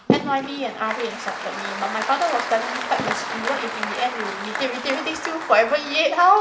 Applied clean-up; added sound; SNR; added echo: none; Applause; 7 dB; reverberation time 0.8 s.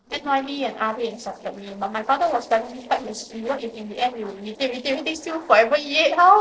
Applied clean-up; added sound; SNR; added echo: neural separator model SepFormer DNS4.